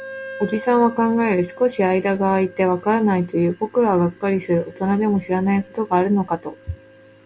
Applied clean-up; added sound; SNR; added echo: none; Wind instrument, woodwind instrument; 20 dB; none.